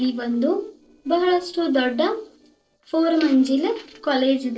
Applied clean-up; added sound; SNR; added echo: neural separator model SepFormer DNS4.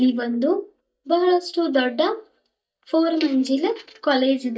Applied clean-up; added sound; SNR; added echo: neural mask model DeepFilterNet 3.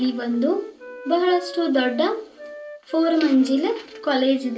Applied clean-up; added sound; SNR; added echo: none; Wind instrument, woodwind instrument; 18 dB; reverberation time 0.3 s.